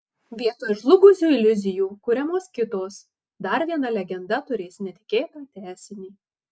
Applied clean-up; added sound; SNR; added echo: none; none; none; none.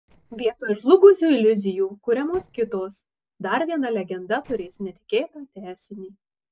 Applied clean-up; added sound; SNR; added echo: neural separator model SepFormer DNS4.